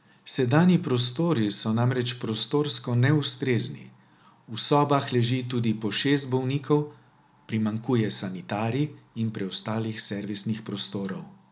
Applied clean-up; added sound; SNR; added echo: none; none; none; none.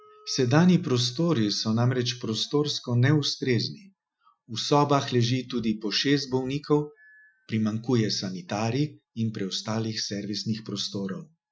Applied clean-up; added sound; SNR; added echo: classical method Wiener filter.